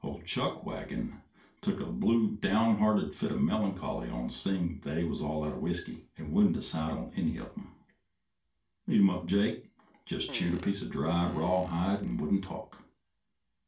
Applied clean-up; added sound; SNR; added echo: none; Fart; 18 dB; reverberation time 0.3 s.